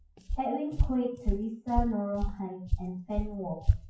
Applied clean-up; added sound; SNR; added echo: classical method WPE with log-MMSE.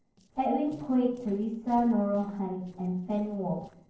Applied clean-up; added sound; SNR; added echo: neural separator model SepFormer DNS4.